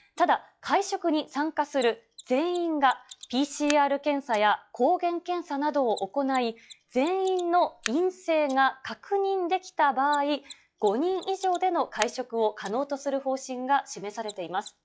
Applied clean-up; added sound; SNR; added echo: classical method log-MMSE.